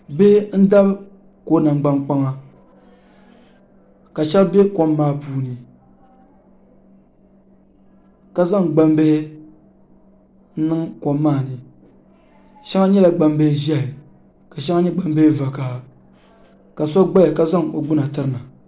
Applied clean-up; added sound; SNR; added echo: none; none; none; none.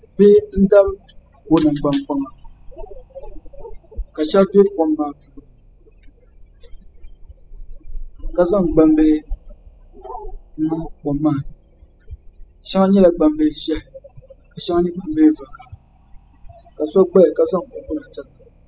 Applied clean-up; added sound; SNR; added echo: classical method spectral subtraction.